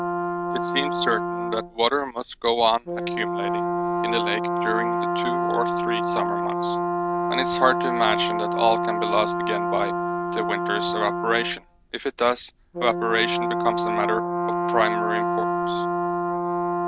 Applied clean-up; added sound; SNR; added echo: none; Brass instrument; -1 dB; none.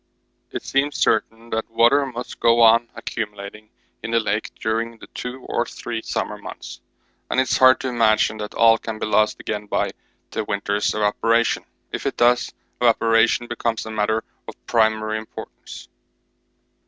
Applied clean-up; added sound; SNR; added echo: none; none; none; none.